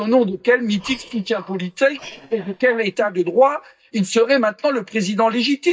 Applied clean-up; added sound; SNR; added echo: neural mask model DeepFilterNet 3.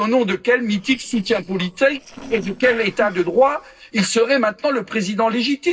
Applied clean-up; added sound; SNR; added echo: neural separator model SepFormer DNS4.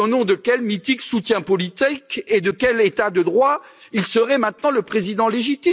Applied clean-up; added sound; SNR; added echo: none; none; none; none.